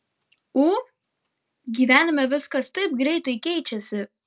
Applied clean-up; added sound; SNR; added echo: none; none; none; none.